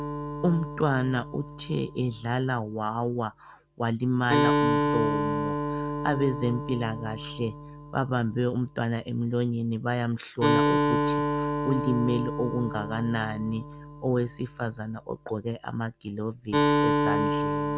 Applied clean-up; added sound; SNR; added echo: none; Acoustic guitar; 1 dB; none.